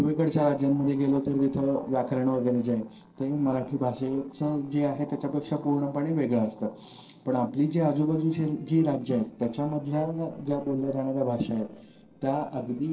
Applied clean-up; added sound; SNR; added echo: neural separator model SepFormer DNS4.